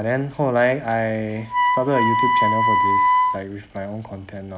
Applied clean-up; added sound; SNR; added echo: none; Wind instrument, woodwind instrument; -3 dB; none.